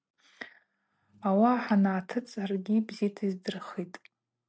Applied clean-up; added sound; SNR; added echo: none; none; none; none.